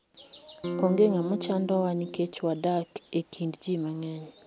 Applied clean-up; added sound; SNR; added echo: none; Electric guitar / Strum; 6 dB; none.